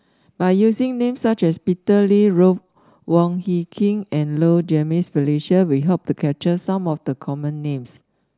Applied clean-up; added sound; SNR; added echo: none; none; none; none.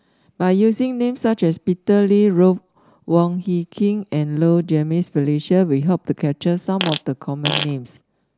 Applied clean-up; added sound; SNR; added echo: none; Fart; 8 dB; none.